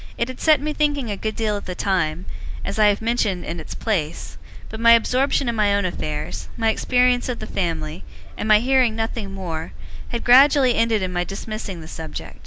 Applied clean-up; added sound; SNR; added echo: none; Bark; 2 dB; none.